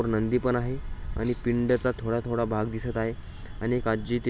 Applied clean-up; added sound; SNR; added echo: none; none; none; none.